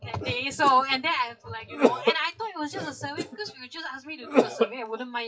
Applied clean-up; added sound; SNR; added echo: classical method WPE with log-MMSE.